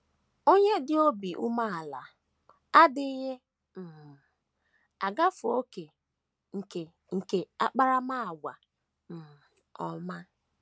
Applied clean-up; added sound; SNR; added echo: none; none; none; none.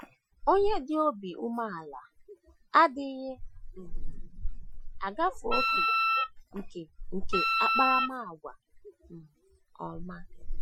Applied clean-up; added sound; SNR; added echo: classical method Wiener filter.